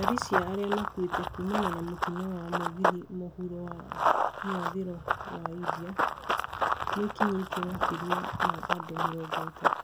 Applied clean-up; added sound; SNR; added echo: none; Run; -4 dB; none.